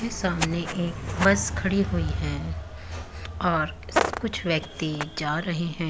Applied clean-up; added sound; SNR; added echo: none; none; none; none.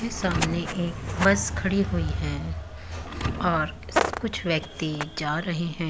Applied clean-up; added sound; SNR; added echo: none; Thump, thud; 13 dB; none.